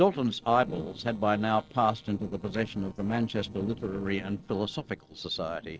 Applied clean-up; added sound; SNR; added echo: neural separator model SepFormer DNS4.